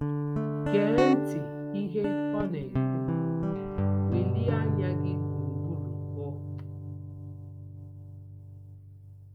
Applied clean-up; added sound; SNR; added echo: none; Guitar; -5 dB; none.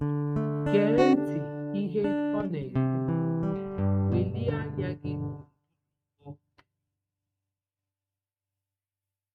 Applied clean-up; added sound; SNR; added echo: neural mask model RNNoise.